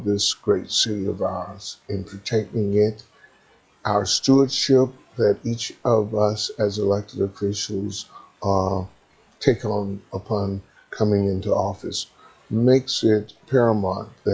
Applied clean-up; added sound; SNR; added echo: classical method log-MMSE.